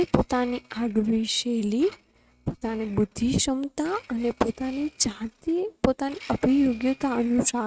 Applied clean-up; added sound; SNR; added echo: neural mask model RNNoise.